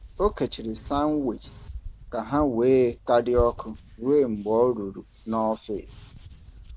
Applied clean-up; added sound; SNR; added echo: none; Hands; 15 dB; none.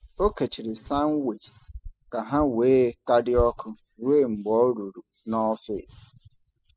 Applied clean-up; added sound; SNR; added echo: classical method spectral subtraction.